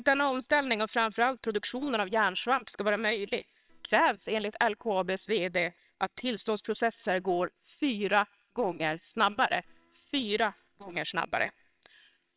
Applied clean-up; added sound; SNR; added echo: neural separator model SepFormer WHAMR!.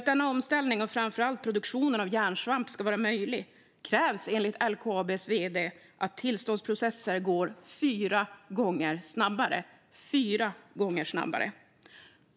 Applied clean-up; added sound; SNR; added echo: none; none; none; none.